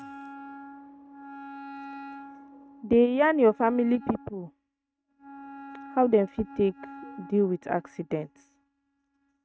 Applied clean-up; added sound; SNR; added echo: neural mask model RNNoise.